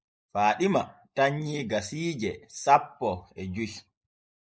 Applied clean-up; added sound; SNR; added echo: neural mask model Resemble Enhance denoiser.